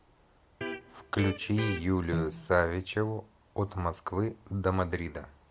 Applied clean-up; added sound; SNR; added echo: none; Electric guitar; 6 dB; none.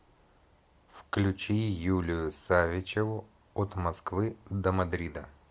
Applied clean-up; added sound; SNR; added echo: none; none; none; none.